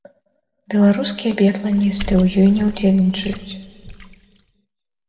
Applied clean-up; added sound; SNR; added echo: none; Water / Splash, splatter; 14 dB; reverberation time 1.6 s.